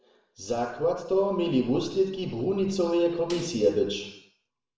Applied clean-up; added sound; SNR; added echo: none; Snare drum; 19 dB; reverberation time 0.7 s.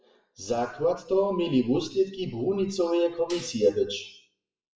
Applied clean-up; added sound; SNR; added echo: classical method WPE with log-MMSE.